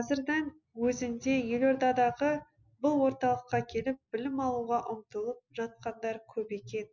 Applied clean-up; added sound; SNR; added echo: none; none; none; none.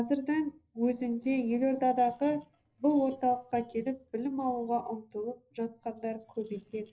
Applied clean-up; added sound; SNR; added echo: neural separator model SepFormer DNS4.